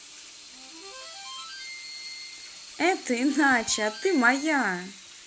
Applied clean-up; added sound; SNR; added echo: none; Sink (filling or washing) / Water tap, faucet + Harmonica; 13 dB; none.